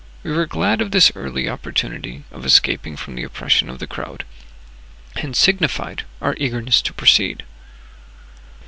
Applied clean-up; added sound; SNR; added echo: none; none; none; none.